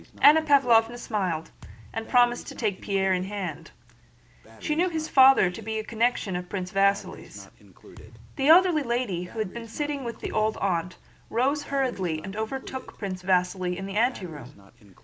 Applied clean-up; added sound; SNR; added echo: none; Breathing + Thump, thud; 20 dB; none.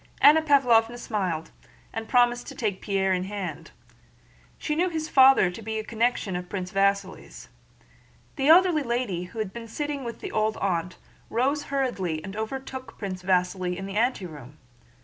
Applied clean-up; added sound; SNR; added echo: none; none; none; none.